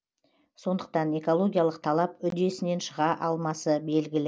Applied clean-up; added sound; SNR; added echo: none; none; none; none.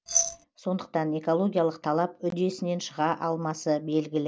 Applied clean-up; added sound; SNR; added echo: none; Glass; -1 dB; none.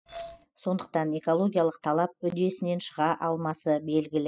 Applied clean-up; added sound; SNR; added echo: classical method spectral subtraction.